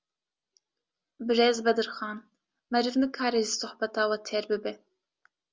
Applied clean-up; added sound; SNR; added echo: none; none; none; none.